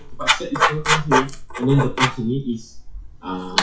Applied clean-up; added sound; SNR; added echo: classical method WPE with log-MMSE.